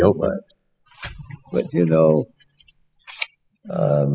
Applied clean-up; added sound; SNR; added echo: classical method spectral subtraction.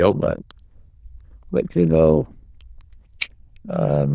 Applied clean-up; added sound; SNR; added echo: neural diffusion model UNIVERSE++.